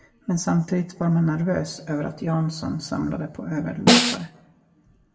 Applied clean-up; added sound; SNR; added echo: none; Snare drum; -5 dB; reverberation time 1.0 s.